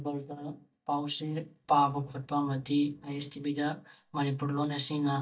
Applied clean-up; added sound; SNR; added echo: neural mask model DeepFilterNet 3.